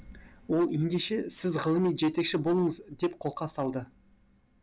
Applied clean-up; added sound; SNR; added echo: none; none; none; none.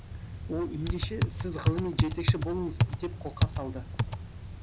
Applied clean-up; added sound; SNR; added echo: none; Typing; -5 dB; none.